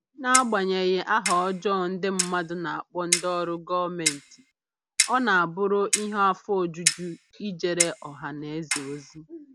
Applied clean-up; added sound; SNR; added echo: none; Clock; 5 dB; none.